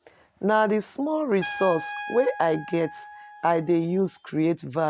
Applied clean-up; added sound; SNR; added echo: none; Trumpet; 15 dB; none.